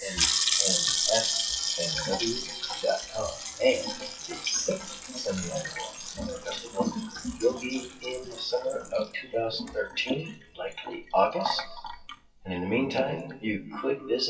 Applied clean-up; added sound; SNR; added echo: classical method WPE with log-MMSE.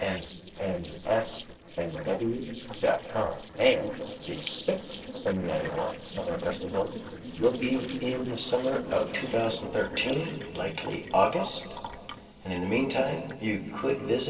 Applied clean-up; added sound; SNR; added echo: neural separator model SepFormer DNS4.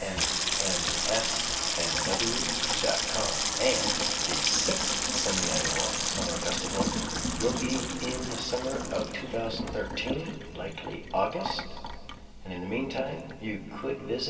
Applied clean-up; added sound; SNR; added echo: none; Sink (filling or washing) / Water tap, faucet; -2 dB; reverberation time 2.7 s.